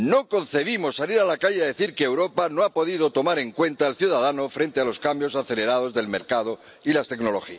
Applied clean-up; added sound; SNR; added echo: none; none; none; none.